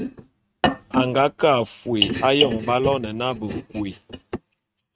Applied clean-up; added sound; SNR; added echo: neural mask model RNNoise.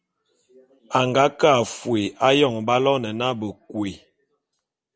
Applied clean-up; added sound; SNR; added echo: none; none; none; none.